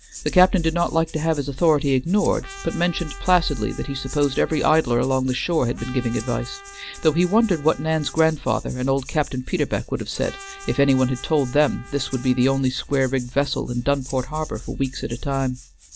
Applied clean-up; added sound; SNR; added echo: none; Rattle (instrument) + Trumpet; 19 dB; none.